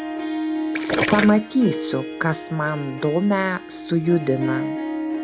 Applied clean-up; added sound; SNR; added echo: none; Harp + Gurgling; 4 dB; none.